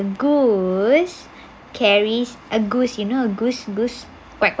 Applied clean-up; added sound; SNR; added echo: none; none; none; none.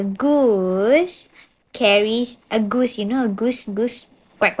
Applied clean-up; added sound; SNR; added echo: neural separator model SepFormer DNS4.